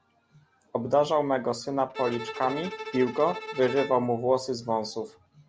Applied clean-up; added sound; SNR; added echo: none; Bowed string instrument; 11 dB; none.